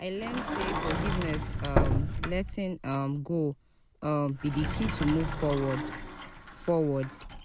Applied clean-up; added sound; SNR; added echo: none; Sliding door; 2 dB; none.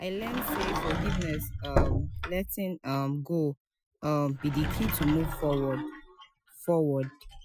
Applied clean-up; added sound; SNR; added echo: classical method Wiener filter.